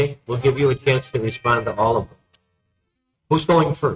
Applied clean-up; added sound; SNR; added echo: neural mask model RNNoise.